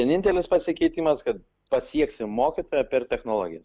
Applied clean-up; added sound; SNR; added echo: none; none; none; none.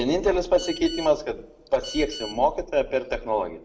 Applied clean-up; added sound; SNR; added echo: none; Telephone; 15 dB; reverberation time 0.6 s.